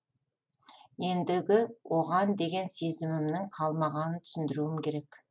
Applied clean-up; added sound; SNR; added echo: none; none; none; none.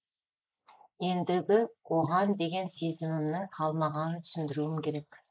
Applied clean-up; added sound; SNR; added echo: neural mask model Resemble Enhance denoiser.